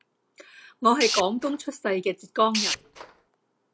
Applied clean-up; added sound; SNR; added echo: none; Tools; 4 dB; none.